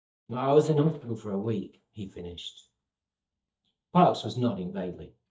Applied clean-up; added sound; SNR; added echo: neural mask model DeepFilterNet 3.